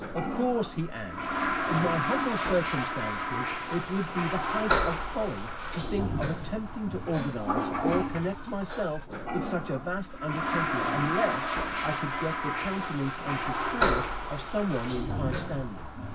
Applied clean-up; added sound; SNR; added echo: none; Toilet flush; -1 dB; reverberation time 0.4 s.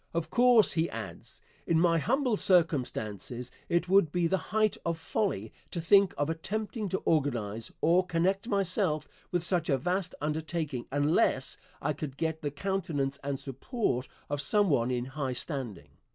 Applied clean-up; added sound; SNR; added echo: none; none; none; none.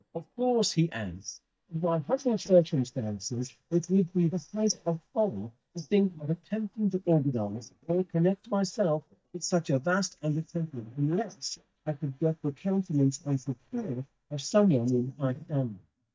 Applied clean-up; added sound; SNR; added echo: neural mask model DeepFilterNet 3.